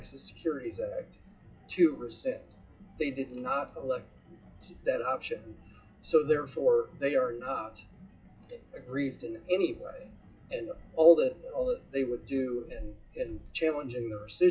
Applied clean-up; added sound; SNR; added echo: classical method WPE with log-MMSE.